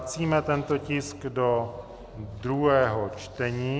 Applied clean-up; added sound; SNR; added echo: none; Bass guitar; 20 dB; none.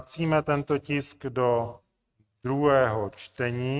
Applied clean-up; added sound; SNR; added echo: neural mask model RNNoise.